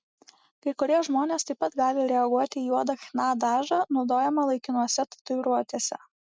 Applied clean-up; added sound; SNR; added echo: none; none; none; none.